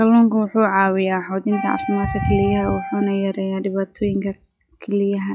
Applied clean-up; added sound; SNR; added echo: classical method log-MMSE.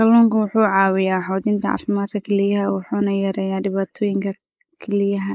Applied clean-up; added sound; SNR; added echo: neural mask model Resemble Enhance denoiser.